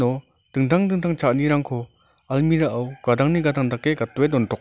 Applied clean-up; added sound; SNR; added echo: none; none; none; none.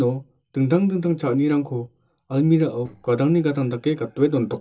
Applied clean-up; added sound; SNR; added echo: neural separator model SepFormer DNS4.